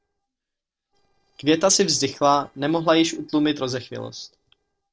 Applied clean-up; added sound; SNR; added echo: neural separator model SepFormer DNS4.